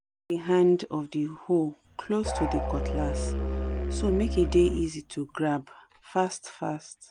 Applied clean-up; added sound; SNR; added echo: none; Musical instrument; 2 dB; none.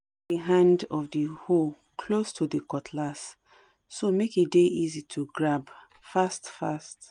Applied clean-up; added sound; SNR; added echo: none; none; none; none.